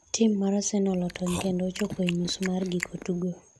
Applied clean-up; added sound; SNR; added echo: none; Chewing, mastication; 11 dB; none.